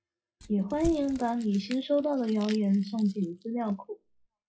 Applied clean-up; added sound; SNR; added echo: classical method WPE with log-MMSE.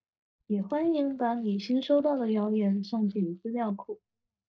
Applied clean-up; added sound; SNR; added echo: neural mask model DeepFilterNet 3.